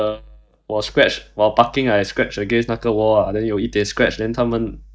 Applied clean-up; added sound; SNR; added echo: neural mask model DeepFilterNet 3.